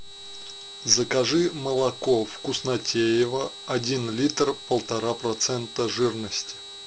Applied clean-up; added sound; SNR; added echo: none; none; none; none.